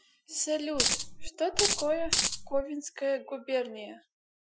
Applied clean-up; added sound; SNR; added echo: classical method Wiener filter.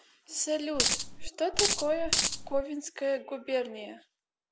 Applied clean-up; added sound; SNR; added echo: none; Coin (dropping); -4 dB; none.